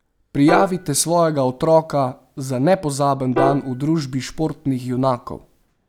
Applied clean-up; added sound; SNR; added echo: none; Piano; 10 dB; none.